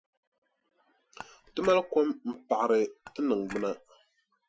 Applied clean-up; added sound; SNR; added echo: classical method Wiener filter.